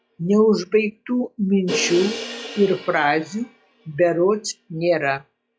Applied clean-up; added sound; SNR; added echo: classical method log-MMSE.